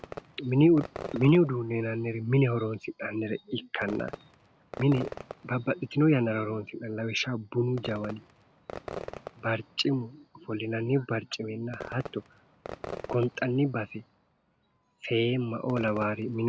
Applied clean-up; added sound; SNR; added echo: none; Fireworks; 16 dB; none.